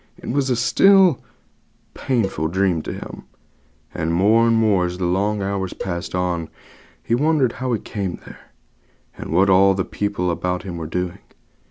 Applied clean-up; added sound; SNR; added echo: none; Cowbell; 16 dB; none.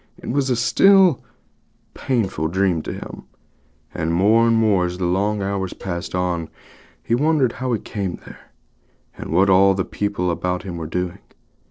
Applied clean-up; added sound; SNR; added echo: neural separator model SepFormer DNS4.